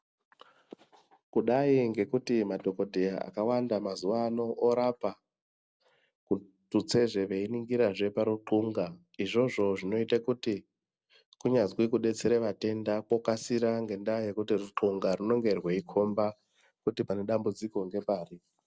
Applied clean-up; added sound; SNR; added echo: none; none; none; none.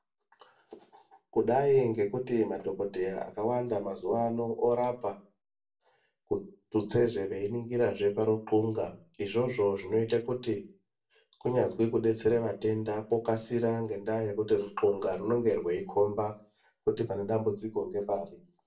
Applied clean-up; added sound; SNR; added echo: none; none; none; reverberation time 0.3 s.